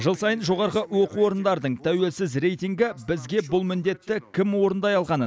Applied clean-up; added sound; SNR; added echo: none; none; none; none.